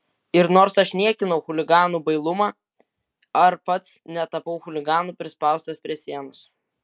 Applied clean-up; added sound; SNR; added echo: none; none; none; none.